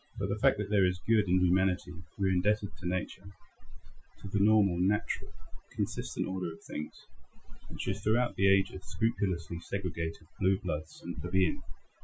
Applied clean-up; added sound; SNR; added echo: classical method Wiener filter.